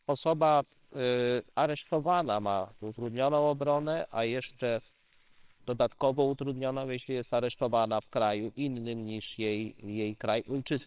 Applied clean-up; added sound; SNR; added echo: neural separator model SepFormer WHAMR!.